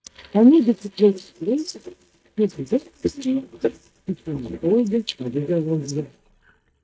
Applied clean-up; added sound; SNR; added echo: neural mask model DeepFilterNet 3.